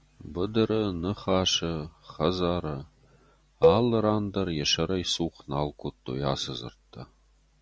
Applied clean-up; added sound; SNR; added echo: none; Cowbell; 0 dB; none.